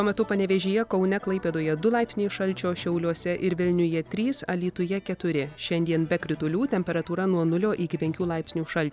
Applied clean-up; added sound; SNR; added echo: none; none; none; none.